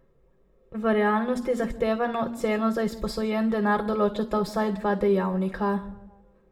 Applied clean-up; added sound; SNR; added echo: none; none; none; reverberation time 0.7 s.